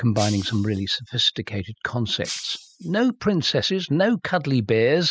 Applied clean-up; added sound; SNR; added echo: classical method spectral subtraction.